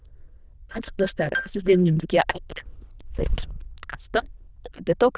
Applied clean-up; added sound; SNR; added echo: neural diffusion model UNIVERSE++.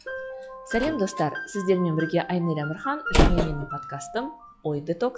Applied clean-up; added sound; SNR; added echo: classical method log-MMSE.